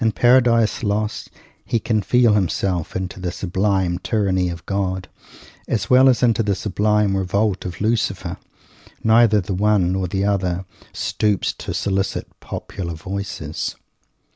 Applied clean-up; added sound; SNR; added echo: none; none; none; none.